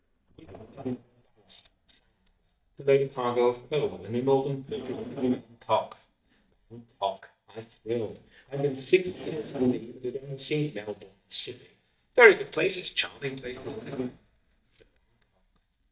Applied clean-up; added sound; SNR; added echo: neural mask model DeepFilterNet 3.